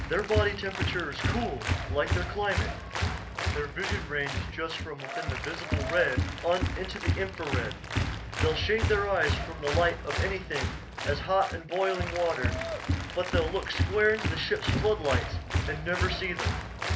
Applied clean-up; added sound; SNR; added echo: none; Applause; 0 dB; reverberation time 0.3 s.